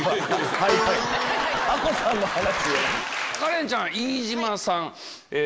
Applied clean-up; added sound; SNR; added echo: none; Scratching (performance technique); 15 dB; none.